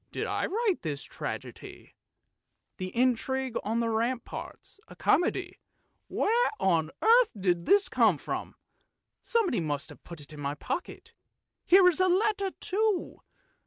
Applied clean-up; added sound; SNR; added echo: none; none; none; none.